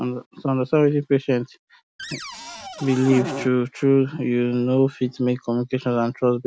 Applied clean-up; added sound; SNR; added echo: none; Cupboard open or close; 10 dB; none.